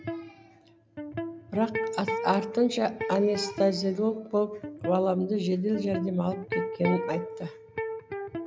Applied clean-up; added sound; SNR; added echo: none; Electric guitar; 7 dB; none.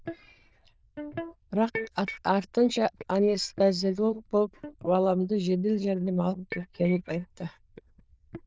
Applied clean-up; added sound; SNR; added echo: neural diffusion model UNIVERSE++.